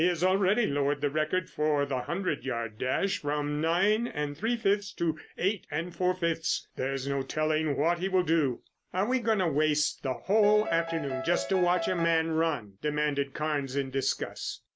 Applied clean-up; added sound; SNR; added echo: none; Piano; 6 dB; none.